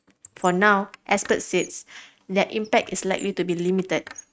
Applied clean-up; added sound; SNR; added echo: neural mask model RNNoise.